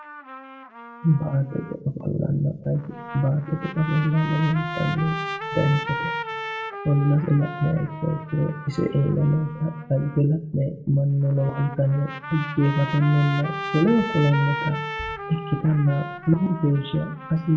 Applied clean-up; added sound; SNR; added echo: none; Trumpet; 11 dB; reverberation time 0.5 s.